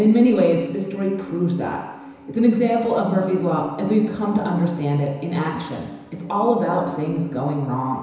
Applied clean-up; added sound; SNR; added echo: none; Musical instrument; 14 dB; reverberation time 1.0 s.